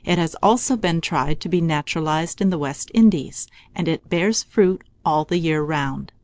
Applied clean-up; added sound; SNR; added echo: none; none; none; none.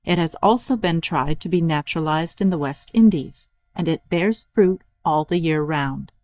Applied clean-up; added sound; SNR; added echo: neural mask model DeepFilterNet 3.